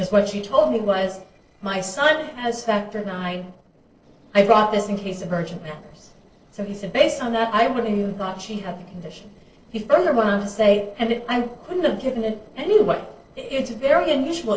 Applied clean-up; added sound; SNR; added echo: neural separator model SepFormer DNS4.